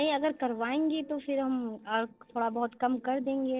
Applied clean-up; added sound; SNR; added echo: neural separator model SepFormer DNS4.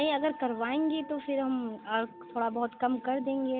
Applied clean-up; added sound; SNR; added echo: none; Wind instrument, woodwind instrument; 18 dB; none.